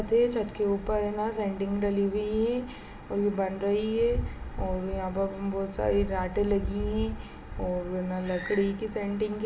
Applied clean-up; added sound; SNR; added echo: none; none; none; reverberation time 2.0 s.